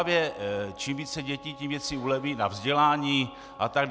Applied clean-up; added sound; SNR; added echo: none; Wind instrument, woodwind instrument; 18 dB; none.